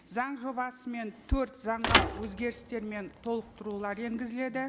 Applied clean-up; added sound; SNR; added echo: none; Thump, thud; -2 dB; none.